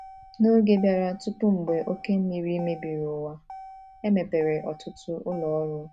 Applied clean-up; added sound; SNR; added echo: none; Motor vehicle (road); 19 dB; none.